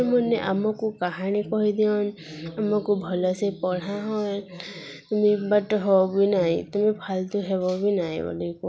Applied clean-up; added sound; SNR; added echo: none; none; none; none.